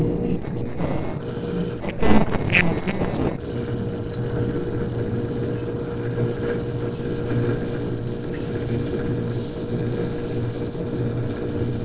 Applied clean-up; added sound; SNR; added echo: neural separator model SepFormer DNS4.